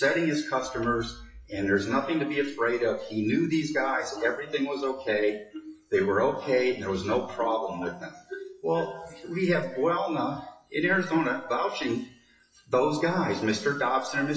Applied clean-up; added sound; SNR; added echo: classical method WPE with log-MMSE.